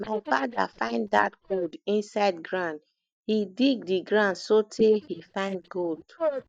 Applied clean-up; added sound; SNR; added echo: neural mask model DeepFilterNet 3.